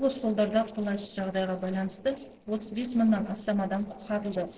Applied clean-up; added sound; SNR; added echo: neural separator model SepFormer DNS4.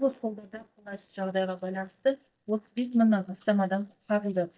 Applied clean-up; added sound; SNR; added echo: neural mask model DeepFilterNet 3.